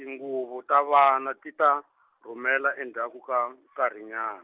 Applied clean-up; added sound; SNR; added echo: none; none; none; none.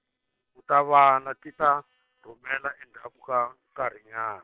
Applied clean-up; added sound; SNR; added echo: neural separator model SepFormer WHAM!.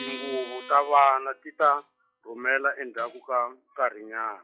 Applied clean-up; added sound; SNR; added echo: classical method log-MMSE.